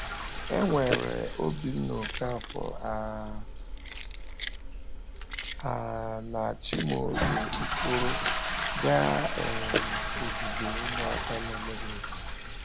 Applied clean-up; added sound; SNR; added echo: none; Toilet flush + Keys jangling; 0 dB; none.